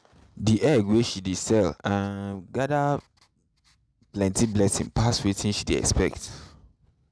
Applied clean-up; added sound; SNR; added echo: none; none; none; none.